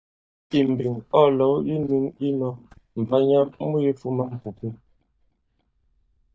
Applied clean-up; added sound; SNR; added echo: neural mask model DeepFilterNet 3.